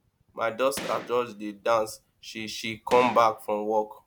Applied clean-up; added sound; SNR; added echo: none; Gunshot, gunfire; 15 dB; none.